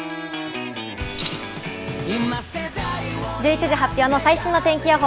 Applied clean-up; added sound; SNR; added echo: none; Keys jangling; 6 dB; none.